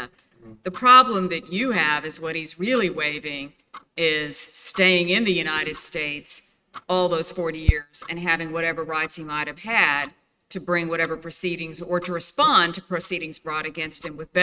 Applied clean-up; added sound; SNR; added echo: neural mask model RNNoise.